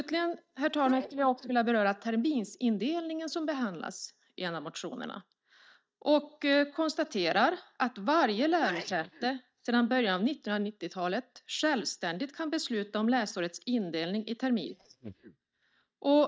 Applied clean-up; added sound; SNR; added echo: neural mask model DeepFilterNet 3.